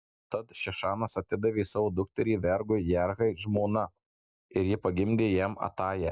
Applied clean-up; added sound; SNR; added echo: none; none; none; none.